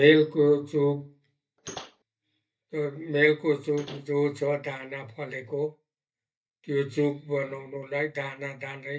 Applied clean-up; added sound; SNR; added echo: neural mask model DeepFilterNet 3.